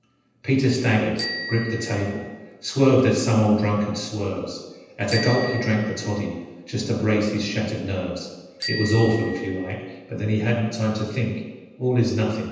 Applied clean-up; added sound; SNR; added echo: none; Bicycle bell; 13 dB; reverberation time 1.1 s.